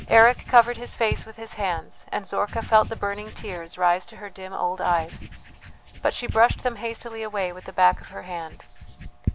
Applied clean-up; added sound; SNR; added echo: none; Writing; 12 dB; none.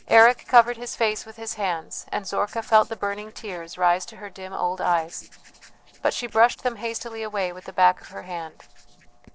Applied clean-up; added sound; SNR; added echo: neural separator model SepFormer DNS4.